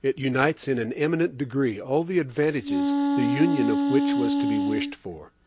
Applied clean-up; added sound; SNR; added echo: none; Wind instrument, woodwind instrument; -1 dB; none.